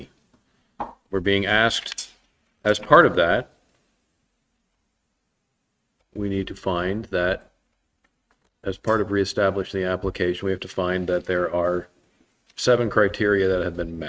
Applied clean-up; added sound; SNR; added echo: neural mask model RNNoise.